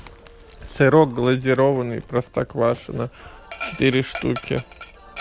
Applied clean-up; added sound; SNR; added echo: none; Dog; 16 dB; none.